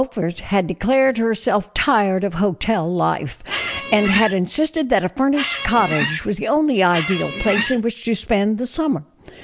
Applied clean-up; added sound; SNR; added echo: none; Squeak; 5 dB; none.